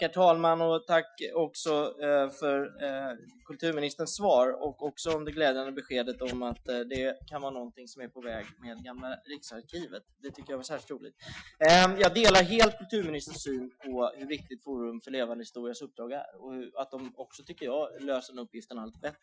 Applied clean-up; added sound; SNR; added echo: classical method Wiener filter.